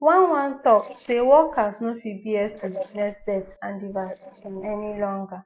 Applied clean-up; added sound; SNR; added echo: neural mask model Resemble Enhance denoiser.